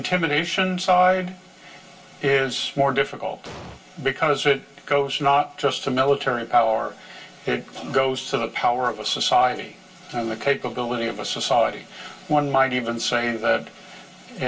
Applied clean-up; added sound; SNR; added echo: none; Explosion; 14 dB; reverberation time 0.2 s.